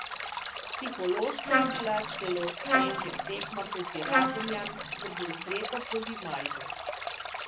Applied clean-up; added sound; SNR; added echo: none; Stream + Trumpet; -5 dB; none.